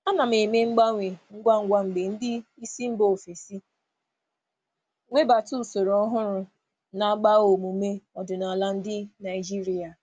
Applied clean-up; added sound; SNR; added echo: none; none; none; none.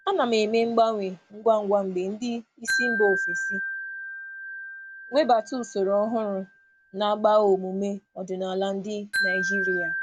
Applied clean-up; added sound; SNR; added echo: none; Wind chime; 7 dB; none.